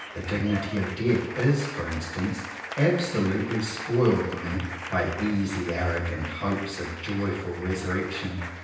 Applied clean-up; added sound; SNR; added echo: none; Applause; 10 dB; reverberation time 0.9 s.